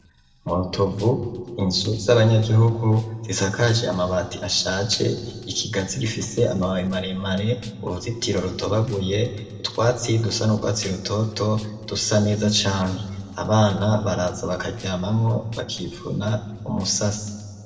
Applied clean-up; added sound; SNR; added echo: neural separator model SepFormer DNS4.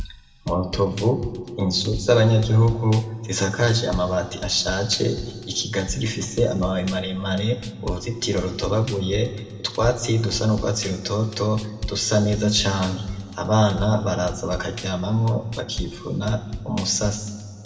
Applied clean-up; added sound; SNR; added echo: none; Drum kit; 14 dB; reverberation time 1.6 s.